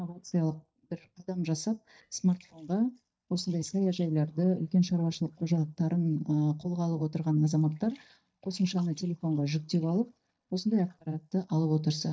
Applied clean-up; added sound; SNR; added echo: neural mask model DeepFilterNet 3.